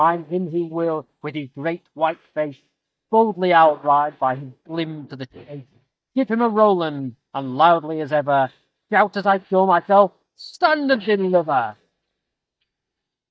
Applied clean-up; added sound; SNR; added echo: neural mask model DeepFilterNet 3.